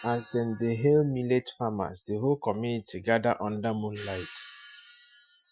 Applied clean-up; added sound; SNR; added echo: classical method Wiener filter.